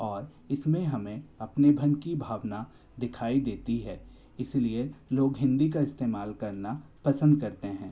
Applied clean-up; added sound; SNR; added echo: none; none; none; none.